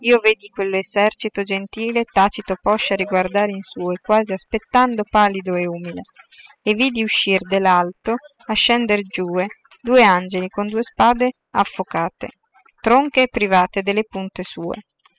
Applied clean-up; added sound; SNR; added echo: classical method spectral subtraction.